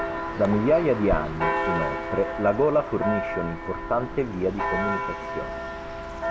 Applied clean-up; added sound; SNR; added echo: none; Church bell; 3 dB; none.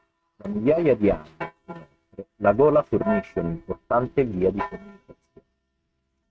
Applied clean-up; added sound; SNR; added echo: neural mask model RNNoise.